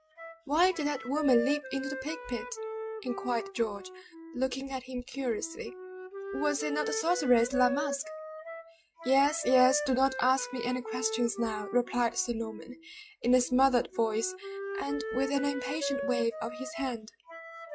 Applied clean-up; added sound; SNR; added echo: classical method log-MMSE.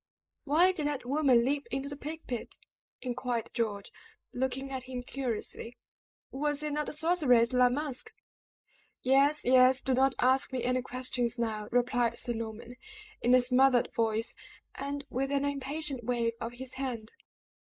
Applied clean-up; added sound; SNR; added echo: neural mask model Resemble Enhance denoiser.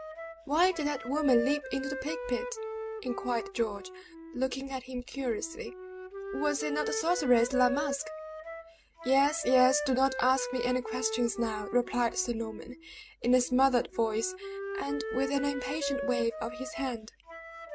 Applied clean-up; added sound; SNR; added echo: none; Wind instrument, woodwind instrument; 8 dB; none.